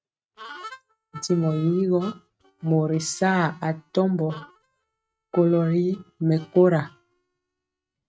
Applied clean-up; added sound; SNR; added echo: neural mask model RNNoise.